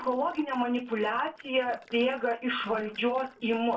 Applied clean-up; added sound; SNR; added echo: neural separator model SepFormer DNS4.